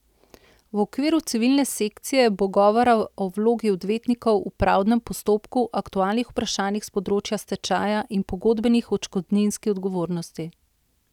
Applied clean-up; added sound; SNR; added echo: none; none; none; none.